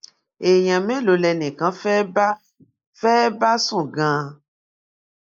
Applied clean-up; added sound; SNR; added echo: neural mask model Resemble Enhance denoiser.